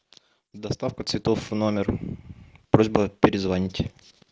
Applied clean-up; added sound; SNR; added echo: none; none; none; none.